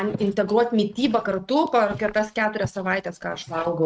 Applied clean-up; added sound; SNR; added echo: neural mask model RNNoise.